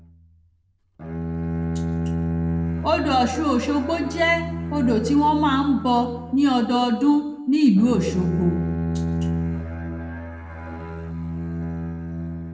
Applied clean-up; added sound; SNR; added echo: none; Bowed string instrument; 5 dB; reverberation time 0.7 s.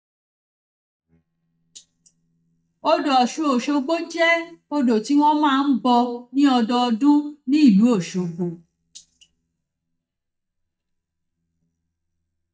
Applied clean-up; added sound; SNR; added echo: neural mask model DeepFilterNet 3.